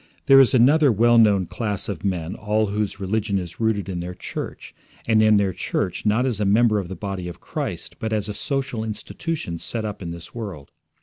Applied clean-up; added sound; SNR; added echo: none; none; none; none.